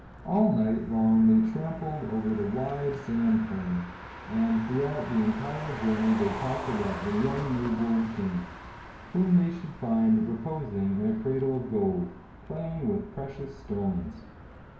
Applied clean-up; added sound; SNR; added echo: none; Motor vehicle (road); 14 dB; reverberation time 0.6 s.